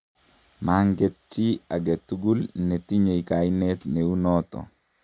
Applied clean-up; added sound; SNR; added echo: none; none; none; none.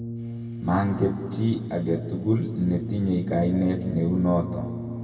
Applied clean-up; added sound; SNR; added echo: none; Brass instrument; 9 dB; reverberation time 1.9 s.